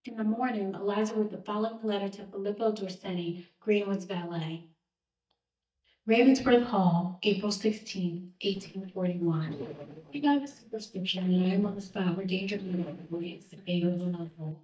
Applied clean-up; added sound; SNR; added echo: neural mask model DeepFilterNet 3.